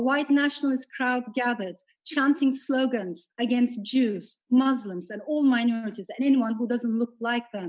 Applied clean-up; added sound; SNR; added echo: none; none; none; none.